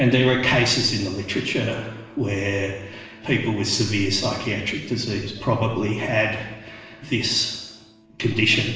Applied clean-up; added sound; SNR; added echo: none; none; none; reverberation time 0.9 s.